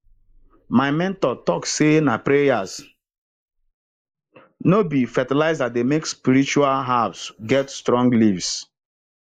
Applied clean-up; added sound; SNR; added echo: neural mask model Resemble Enhance denoiser.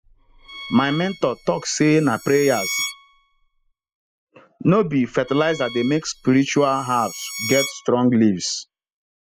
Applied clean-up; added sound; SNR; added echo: classical method spectral subtraction.